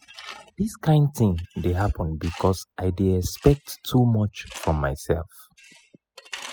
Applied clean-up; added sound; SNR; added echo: classical method spectral subtraction.